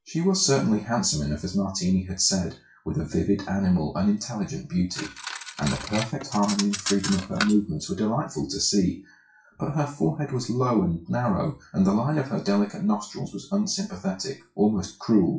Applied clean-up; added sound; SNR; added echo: classical method WPE with log-MMSE.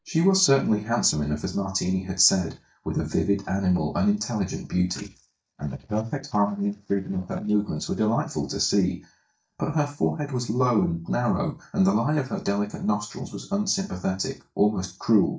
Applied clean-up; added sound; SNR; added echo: neural mask model DeepFilterNet 3.